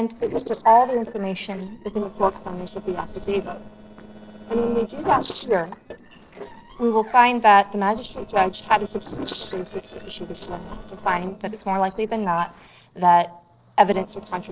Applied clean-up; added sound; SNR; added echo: neural separator model SepFormer DNS4.